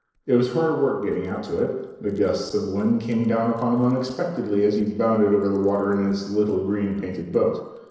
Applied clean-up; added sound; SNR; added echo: neural separator model SepFormer DNS4.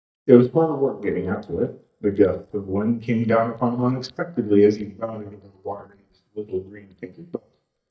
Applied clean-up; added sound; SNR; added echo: neural mask model DeepFilterNet 3.